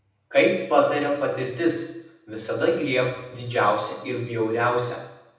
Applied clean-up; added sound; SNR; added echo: none; none; none; reverberation time 0.8 s.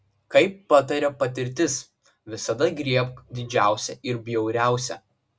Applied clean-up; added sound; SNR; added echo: none; none; none; none.